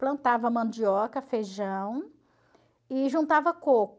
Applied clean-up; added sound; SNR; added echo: none; none; none; none.